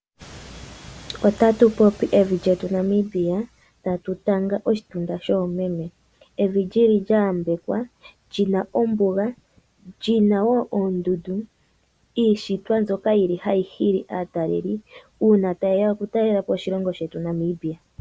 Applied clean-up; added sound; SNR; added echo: none; none; none; none.